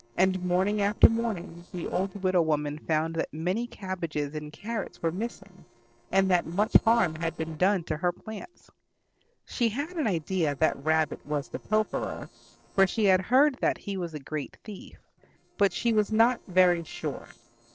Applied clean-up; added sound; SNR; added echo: neural separator model SepFormer DNS4.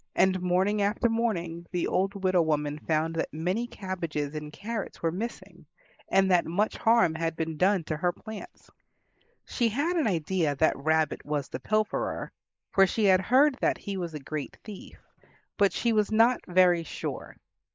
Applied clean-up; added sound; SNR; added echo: neural mask model Resemble Enhance denoiser.